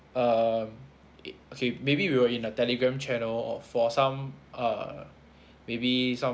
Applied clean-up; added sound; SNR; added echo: none; none; none; none.